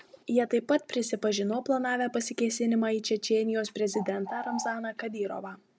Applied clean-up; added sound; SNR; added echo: none; Bird; 9 dB; none.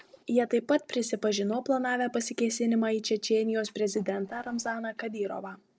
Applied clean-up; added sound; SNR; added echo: neural separator model SepFormer DNS4.